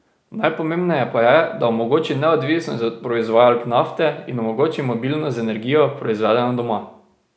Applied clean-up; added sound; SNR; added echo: none; none; none; none.